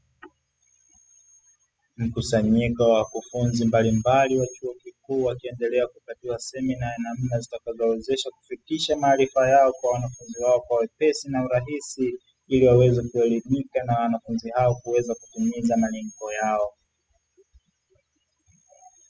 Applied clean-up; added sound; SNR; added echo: classical method spectral subtraction.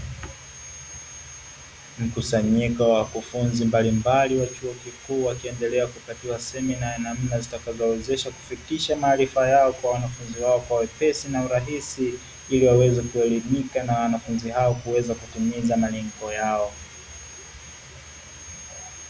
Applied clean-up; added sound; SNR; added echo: none; Sawing; 18 dB; none.